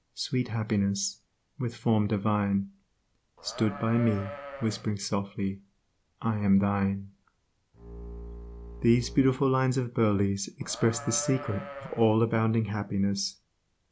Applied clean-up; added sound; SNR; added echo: none; Bowed string instrument + Livestock, farm animals, working animals; 12 dB; none.